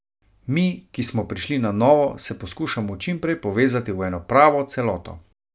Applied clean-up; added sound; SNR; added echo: none; none; none; none.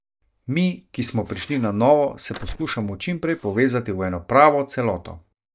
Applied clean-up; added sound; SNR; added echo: neural mask model DeepFilterNet 3.